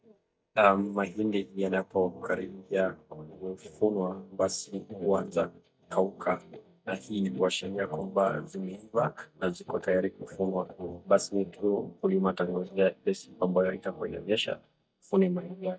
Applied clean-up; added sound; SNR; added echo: neural mask model DeepFilterNet 3.